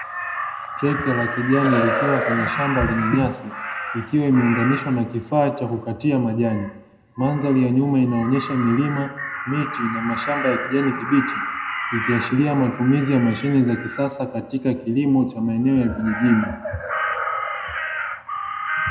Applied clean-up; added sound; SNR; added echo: none; Crow; 6 dB; reverberation time 0.7 s.